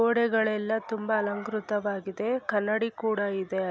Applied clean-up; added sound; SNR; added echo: none; none; none; none.